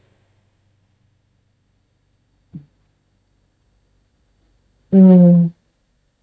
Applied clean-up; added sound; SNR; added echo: neural mask model DeepFilterNet 3.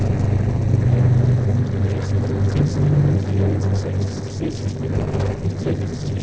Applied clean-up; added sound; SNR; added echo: neural separator model SepFormer DNS4.